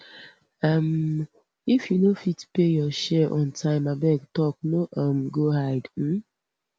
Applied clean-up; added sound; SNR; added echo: none; none; none; none.